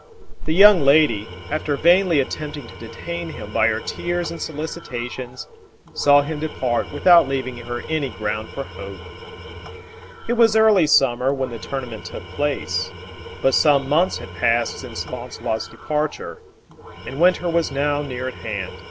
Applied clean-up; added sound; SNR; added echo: none; Tools; 15 dB; none.